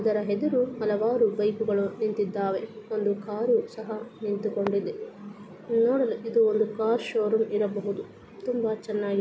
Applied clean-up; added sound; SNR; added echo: none; Fireworks; 20 dB; none.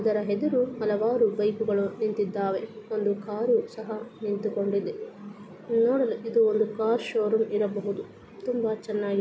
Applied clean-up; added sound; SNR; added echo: none; none; none; none.